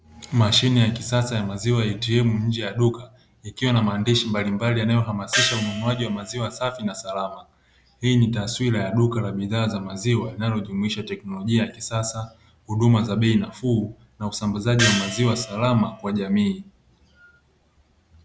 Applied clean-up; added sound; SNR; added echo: none; Gong; 5 dB; none.